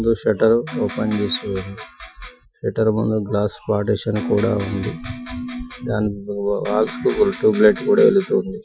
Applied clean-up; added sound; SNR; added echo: classical method Wiener filter.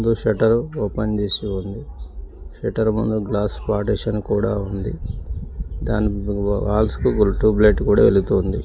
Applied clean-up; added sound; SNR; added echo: none; none; none; none.